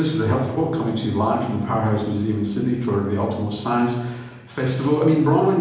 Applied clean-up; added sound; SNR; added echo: none; none; none; reverberation time 1.0 s.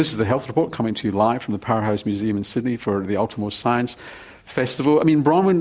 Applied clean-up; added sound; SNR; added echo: none; none; none; none.